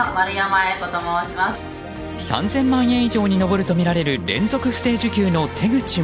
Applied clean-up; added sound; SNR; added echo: none; none; none; none.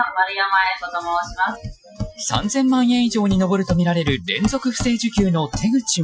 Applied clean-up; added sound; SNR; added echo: classical method Wiener filter.